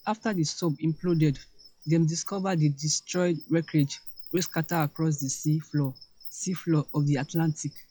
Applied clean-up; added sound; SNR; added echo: classical method log-MMSE.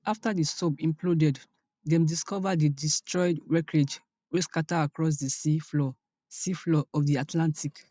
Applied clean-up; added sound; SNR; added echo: none; none; none; none.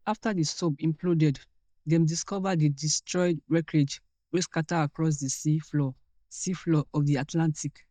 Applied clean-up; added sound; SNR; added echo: neural mask model DeepFilterNet 3.